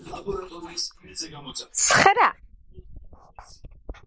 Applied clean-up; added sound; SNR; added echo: neural mask model Resemble Enhance denoiser.